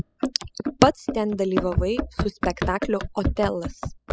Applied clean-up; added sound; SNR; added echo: classical method spectral subtraction.